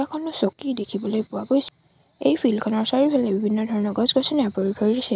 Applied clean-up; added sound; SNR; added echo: none; none; none; none.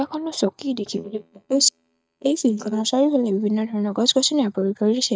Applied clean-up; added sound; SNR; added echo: neural mask model DeepFilterNet 3.